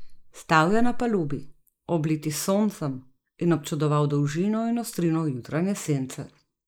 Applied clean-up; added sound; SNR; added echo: neural mask model Resemble Enhance denoiser.